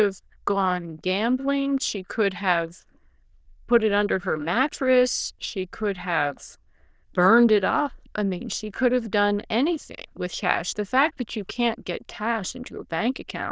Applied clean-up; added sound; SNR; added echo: neural diffusion model UNIVERSE++.